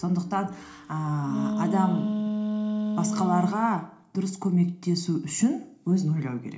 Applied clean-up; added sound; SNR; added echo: none; Wind instrument, woodwind instrument; 2 dB; reverberation time 0.4 s.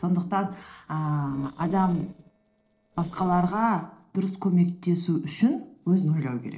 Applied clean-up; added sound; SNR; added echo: neural separator model SepFormer DNS4.